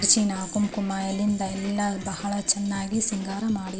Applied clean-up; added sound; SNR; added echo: none; Drum kit; 18 dB; none.